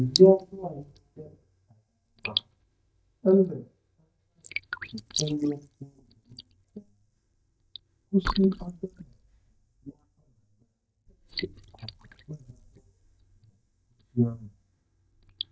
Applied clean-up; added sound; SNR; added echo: neural mask model DeepFilterNet 3.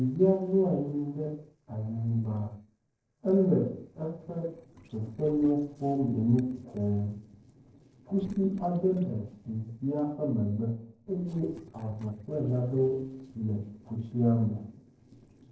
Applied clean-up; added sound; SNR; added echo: neural separator model SepFormer DNS4.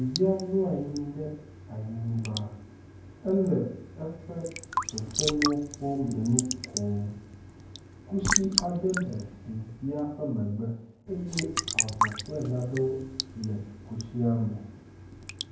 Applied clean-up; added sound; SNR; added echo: none; Raindrop / Drip / Trickle, dribble; 4 dB; reverberation time 0.9 s.